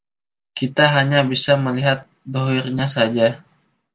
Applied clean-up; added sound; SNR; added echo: none; none; none; none.